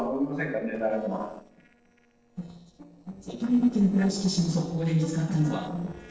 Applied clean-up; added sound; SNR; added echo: neural separator model SepFormer DNS4.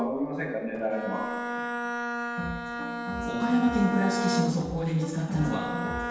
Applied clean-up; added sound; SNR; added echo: none; Bowed string instrument; 3 dB; reverberation time 1.2 s.